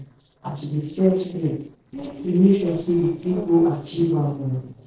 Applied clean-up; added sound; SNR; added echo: neural separator model SepFormer DNS4.